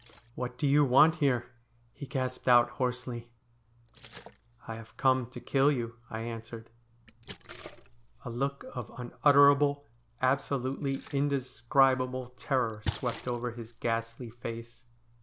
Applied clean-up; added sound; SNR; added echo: none; Splash, splatter; 18 dB; none.